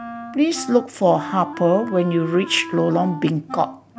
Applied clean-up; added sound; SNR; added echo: none; Wind instrument, woodwind instrument; 13 dB; none.